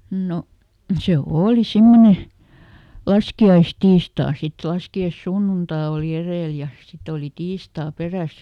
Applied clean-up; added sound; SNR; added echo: none; none; none; none.